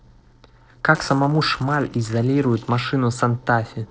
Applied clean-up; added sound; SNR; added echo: neural separator model SepFormer DNS4.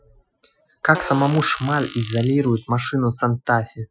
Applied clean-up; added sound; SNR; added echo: classical method Wiener filter.